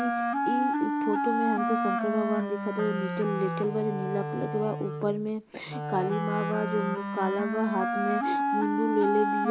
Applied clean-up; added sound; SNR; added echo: none; Wind instrument, woodwind instrument; -1 dB; none.